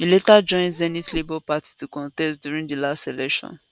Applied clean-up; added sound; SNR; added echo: none; Meow; 17 dB; none.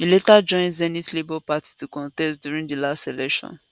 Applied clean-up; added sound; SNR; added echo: none; none; none; none.